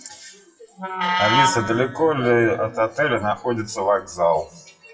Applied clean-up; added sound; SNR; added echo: classical method WPE with log-MMSE.